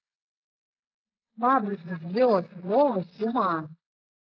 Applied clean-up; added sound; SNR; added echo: neural mask model Resemble Enhance denoiser.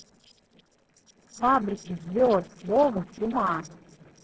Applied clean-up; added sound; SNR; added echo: neural separator model SepFormer DNS4.